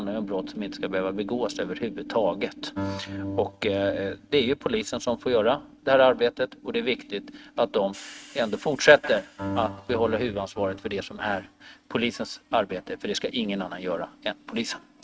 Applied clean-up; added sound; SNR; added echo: neural mask model RNNoise.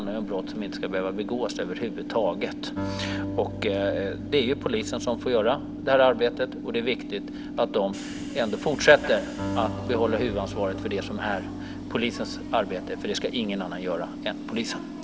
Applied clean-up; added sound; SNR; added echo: none; Acoustic guitar + Subway, metro, underground / Train; 7 dB; none.